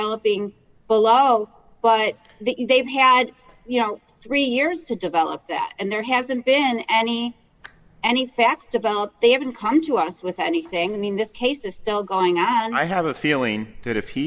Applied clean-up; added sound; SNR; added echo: none; none; none; none.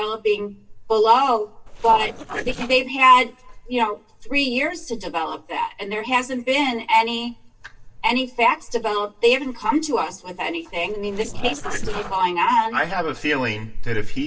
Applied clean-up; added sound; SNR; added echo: neural separator model SepFormer DNS4.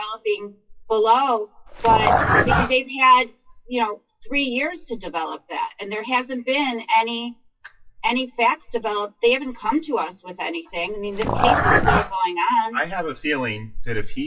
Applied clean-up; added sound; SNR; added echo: classical method WPE with log-MMSE.